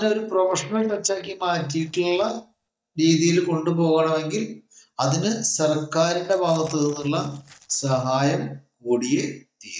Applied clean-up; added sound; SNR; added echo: neural mask model DeepFilterNet 3.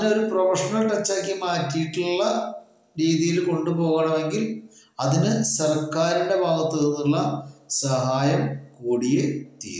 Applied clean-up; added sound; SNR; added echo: none; none; none; none.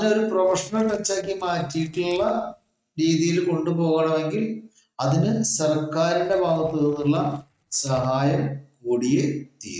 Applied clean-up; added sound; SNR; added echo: neural mask model RNNoise.